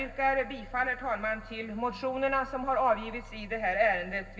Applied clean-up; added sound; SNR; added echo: none; Growling; 18 dB; reverberation time 0.4 s.